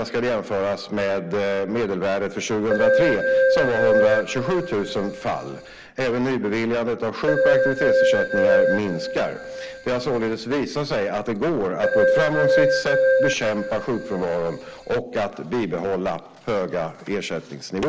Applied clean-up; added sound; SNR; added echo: none; Keyboard (musical); -3 dB; none.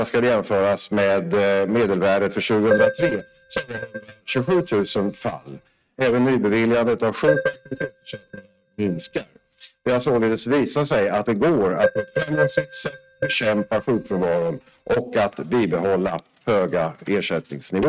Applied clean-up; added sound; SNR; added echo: neural mask model RNNoise.